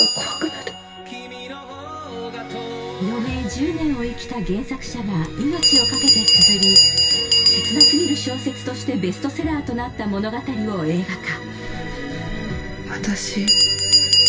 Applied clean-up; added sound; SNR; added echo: none; Bell; -4 dB; reverberation time 0.1 s.